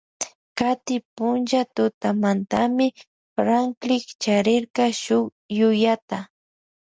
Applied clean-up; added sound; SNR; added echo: none; none; none; none.